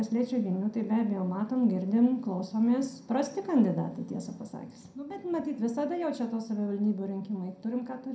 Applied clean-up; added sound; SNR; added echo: none; none; none; reverberation time 0.4 s.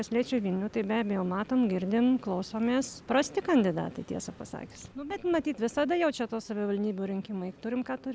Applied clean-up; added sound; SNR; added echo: none; none; none; none.